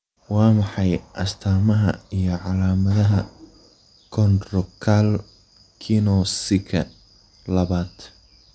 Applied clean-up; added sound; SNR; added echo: none; none; none; none.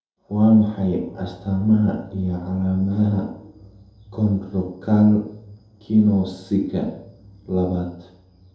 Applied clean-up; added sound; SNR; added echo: none; none; none; reverberation time 2.6 s.